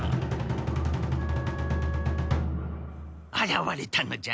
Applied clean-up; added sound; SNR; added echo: none; Wind instrument, woodwind instrument; 18 dB; none.